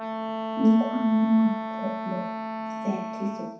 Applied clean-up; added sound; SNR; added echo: none; Wind instrument, woodwind instrument; 6 dB; reverberation time 0.7 s.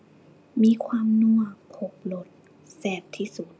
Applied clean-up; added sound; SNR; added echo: none; none; none; none.